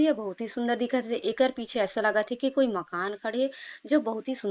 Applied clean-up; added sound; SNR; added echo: neural mask model Resemble Enhance denoiser.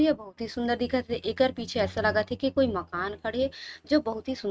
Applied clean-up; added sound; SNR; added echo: neural mask model RNNoise.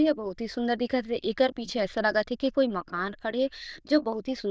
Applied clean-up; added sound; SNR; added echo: neural diffusion model UNIVERSE++.